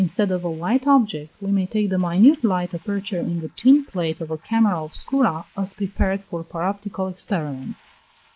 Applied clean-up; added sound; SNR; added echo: neural mask model Resemble Enhance denoiser.